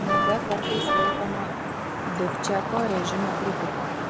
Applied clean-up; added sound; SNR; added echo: none; Traffic noise, roadway noise / Vehicle horn, car horn, honking + Wind instrument, woodwind instrument; -3 dB; none.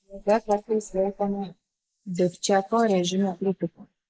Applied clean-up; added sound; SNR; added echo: neural mask model Resemble Enhance denoiser.